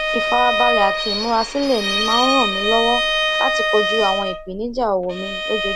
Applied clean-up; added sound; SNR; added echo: none; Bowed string instrument; 0 dB; none.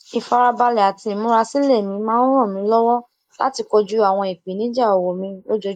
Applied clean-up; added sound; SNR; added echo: neural mask model Resemble Enhance denoiser.